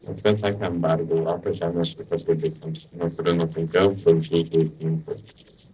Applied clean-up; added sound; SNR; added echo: neural separator model SepFormer DNS4.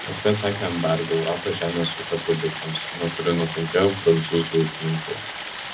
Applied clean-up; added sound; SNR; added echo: none; Stream; 8 dB; reverberation time 0.4 s.